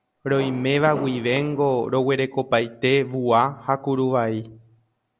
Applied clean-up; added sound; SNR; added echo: none; Fireworks; 13 dB; none.